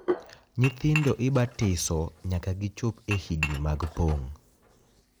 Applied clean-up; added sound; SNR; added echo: none; Dishes, pots, and pans / Chink, clink + Hands; 10 dB; none.